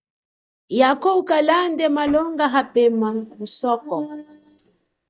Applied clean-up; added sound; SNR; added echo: neural mask model DeepFilterNet 3.